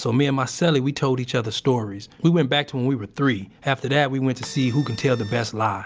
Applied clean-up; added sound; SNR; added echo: none; Printer; 19 dB; none.